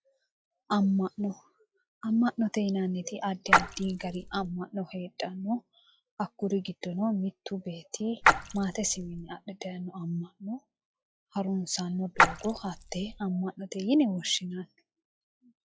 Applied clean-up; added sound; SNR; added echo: classical method log-MMSE.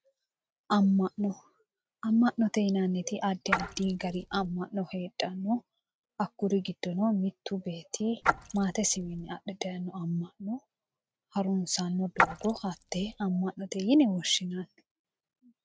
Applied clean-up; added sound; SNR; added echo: neural mask model RNNoise.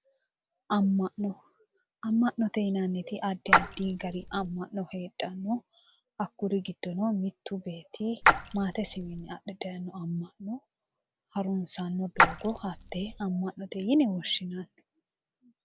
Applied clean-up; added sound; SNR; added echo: none; Splash, splatter; -4 dB; none.